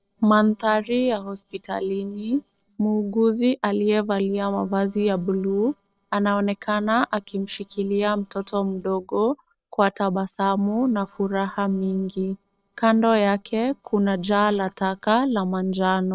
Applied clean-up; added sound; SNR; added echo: neural separator model SepFormer DNS4.